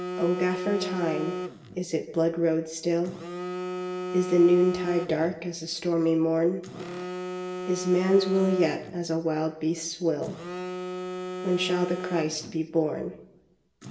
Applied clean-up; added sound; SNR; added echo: none; Telephone; 9 dB; reverberation time 0.7 s.